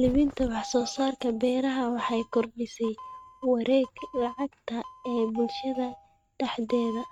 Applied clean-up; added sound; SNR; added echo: neural mask model RNNoise.